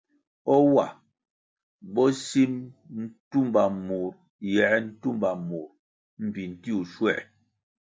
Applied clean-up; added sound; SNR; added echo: none; none; none; none.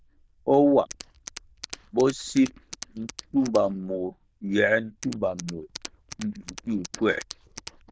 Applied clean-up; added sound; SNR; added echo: neural diffusion model UNIVERSE++.